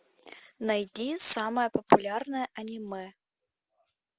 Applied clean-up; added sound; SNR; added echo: none; none; none; none.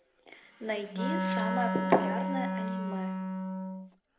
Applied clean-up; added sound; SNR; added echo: none; Wind instrument, woodwind instrument; -2 dB; reverberation time 0.8 s.